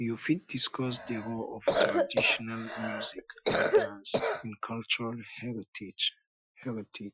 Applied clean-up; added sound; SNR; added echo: classical method Wiener filter.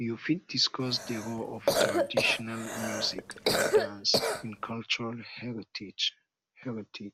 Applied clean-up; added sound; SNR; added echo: none; Cough; -3 dB; none.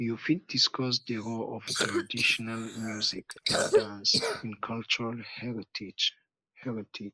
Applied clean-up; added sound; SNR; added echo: neural mask model Resemble Enhance denoiser.